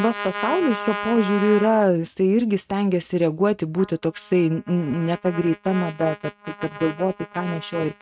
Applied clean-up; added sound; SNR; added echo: neural mask model RNNoise.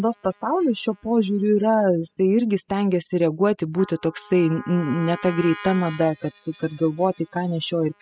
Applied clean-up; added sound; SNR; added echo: classical method spectral subtraction.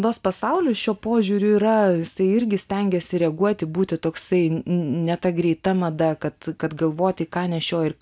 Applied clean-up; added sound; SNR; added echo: none; none; none; none.